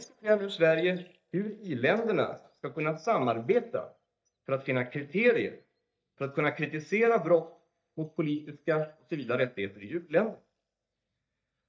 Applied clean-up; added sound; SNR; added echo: neural mask model DeepFilterNet 3.